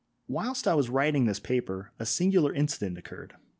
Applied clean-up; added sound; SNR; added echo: none; none; none; none.